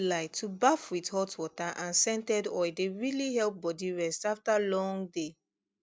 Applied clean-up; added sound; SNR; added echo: none; none; none; none.